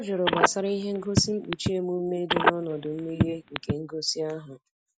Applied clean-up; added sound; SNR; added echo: none; Telephone; -3 dB; none.